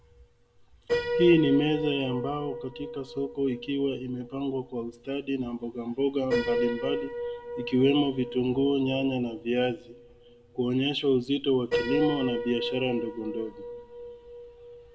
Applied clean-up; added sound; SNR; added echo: none; Piano; 7 dB; reverberation time 0.8 s.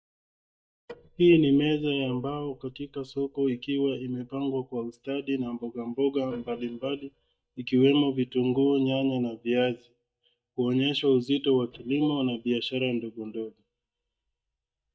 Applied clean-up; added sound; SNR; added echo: neural mask model DeepFilterNet 3.